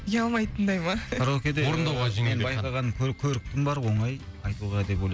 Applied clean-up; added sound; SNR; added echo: none; none; none; none.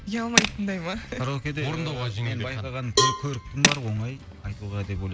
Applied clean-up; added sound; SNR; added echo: none; Tools + Cowbell; -2 dB; none.